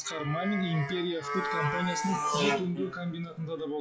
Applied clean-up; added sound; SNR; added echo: classical method log-MMSE.